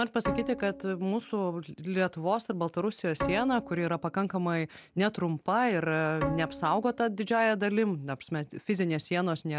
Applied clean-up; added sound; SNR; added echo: none; Bowed string instrument; 12 dB; none.